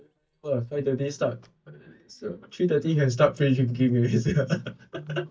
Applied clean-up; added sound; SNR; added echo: neural mask model DeepFilterNet 3.